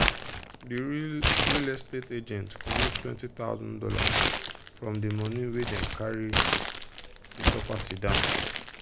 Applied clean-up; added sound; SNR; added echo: none; Crumpling, crinkling; -5 dB; none.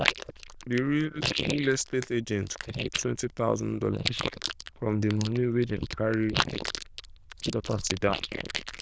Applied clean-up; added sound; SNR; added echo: neural diffusion model UNIVERSE++.